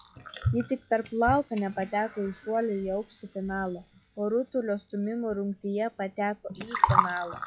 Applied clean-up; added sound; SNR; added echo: classical method log-MMSE.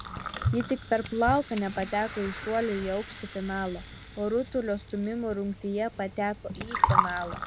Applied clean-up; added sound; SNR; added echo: none; Gurgling; 3 dB; none.